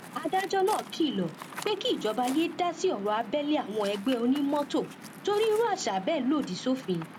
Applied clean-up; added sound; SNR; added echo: none; Waves, surf; 15 dB; none.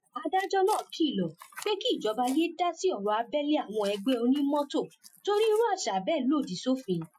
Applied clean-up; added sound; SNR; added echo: classical method Wiener filter.